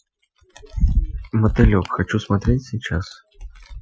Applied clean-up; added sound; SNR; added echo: classical method Wiener filter.